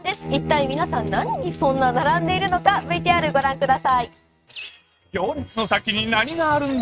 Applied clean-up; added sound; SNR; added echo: neural mask model RNNoise.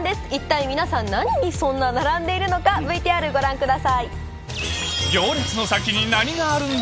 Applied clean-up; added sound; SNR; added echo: none; none; none; none.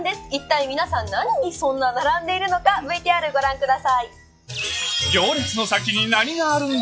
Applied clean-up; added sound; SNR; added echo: classical method log-MMSE.